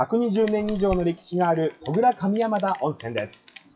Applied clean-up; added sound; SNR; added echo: classical method WPE with log-MMSE.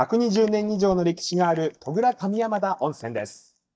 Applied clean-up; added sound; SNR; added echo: neural mask model DeepFilterNet 3.